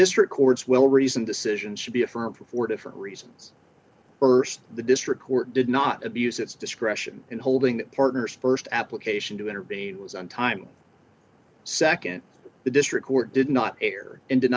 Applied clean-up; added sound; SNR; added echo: none; none; none; none.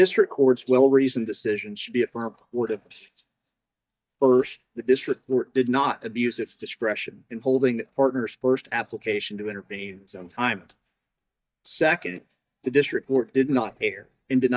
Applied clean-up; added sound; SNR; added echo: neural mask model DeepFilterNet 3.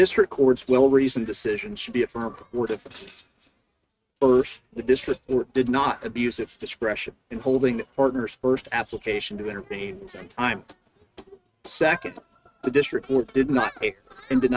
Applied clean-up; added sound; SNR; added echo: neural mask model RNNoise.